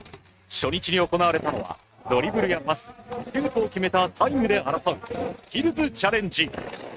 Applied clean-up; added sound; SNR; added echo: neural mask model RNNoise.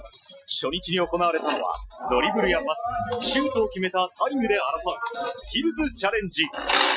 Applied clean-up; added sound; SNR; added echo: classical method Wiener filter.